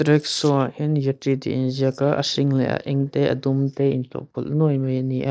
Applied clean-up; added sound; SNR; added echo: neural mask model DeepFilterNet 3.